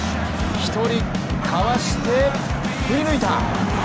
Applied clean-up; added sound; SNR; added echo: none; none; none; none.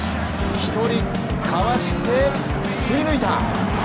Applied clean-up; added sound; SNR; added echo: none; Piano; 10 dB; none.